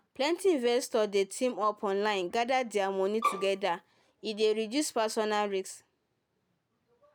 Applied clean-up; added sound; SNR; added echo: none; Bowed string instrument; 4 dB; none.